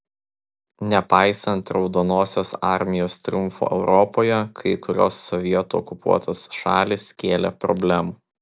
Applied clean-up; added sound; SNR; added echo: none; none; none; none.